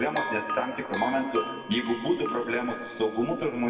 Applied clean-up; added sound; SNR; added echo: none; Bell; 8 dB; reverberation time 2.1 s.